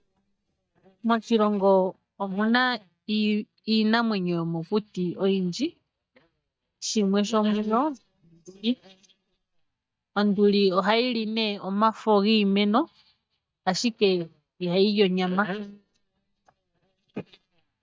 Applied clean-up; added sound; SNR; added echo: neural mask model DeepFilterNet 3.